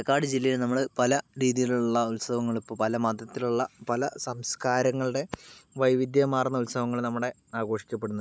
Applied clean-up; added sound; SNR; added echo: none; none; none; none.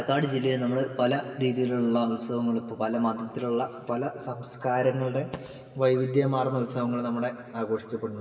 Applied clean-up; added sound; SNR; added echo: none; none; none; reverberation time 2.8 s.